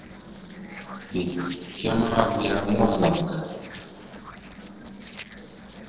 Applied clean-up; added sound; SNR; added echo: neural separator model SepFormer DNS4.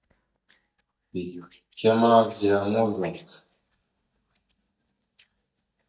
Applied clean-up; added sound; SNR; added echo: neural mask model DeepFilterNet 3.